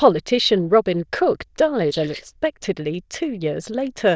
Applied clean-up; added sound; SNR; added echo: neural diffusion model UNIVERSE++.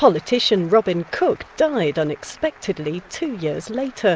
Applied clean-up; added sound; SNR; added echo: none; none; none; none.